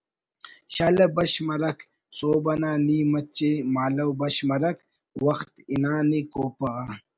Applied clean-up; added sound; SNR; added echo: none; none; none; none.